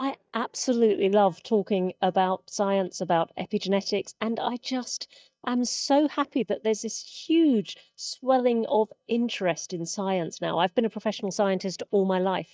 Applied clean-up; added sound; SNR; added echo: neural mask model DeepFilterNet 3.